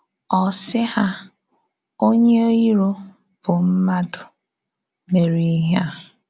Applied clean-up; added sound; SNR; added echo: none; none; none; none.